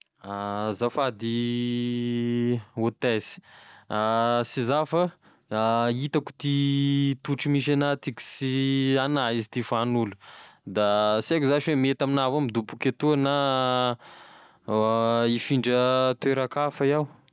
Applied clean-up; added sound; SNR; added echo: none; none; none; none.